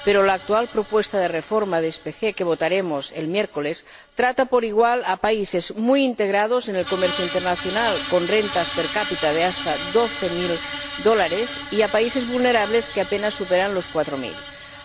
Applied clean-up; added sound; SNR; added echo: none; Screech; 10 dB; none.